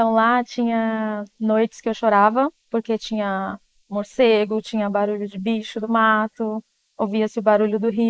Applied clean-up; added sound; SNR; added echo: neural mask model Resemble Enhance denoiser.